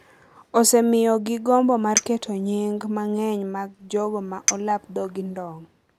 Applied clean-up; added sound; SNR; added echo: none; Chink, clink; 9 dB; none.